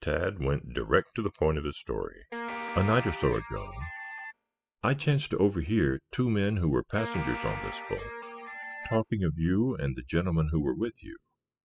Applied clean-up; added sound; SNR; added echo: classical method spectral subtraction.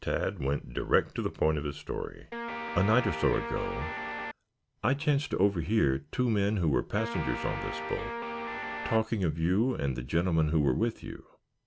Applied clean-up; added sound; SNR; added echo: none; Guitar; 6 dB; none.